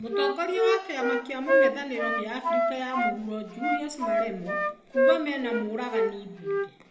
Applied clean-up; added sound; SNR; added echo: none; Wind instrument, woodwind instrument; -5 dB; reverberation time 0.7 s.